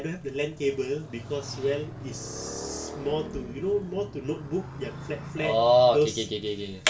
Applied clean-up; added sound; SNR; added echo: none; Motorcycle; 13 dB; reverberation time 0.2 s.